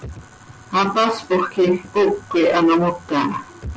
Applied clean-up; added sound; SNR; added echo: none; none; none; none.